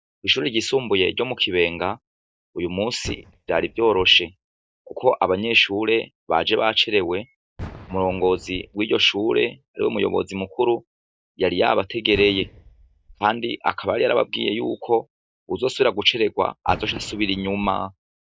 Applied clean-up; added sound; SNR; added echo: neural mask model DeepFilterNet 3.